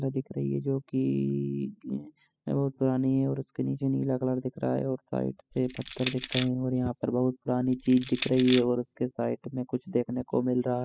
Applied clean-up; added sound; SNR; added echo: classical method spectral subtraction.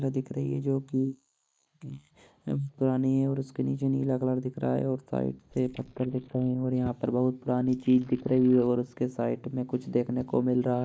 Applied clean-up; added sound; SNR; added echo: neural mask model Resemble Enhance denoiser.